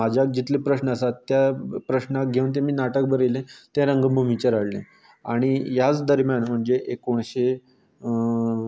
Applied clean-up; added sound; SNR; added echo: none; none; none; none.